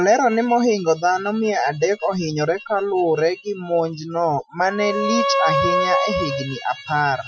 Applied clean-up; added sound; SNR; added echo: classical method Wiener filter.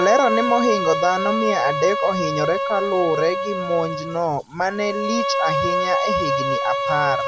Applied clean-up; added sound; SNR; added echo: none; Bowed string instrument; 1 dB; none.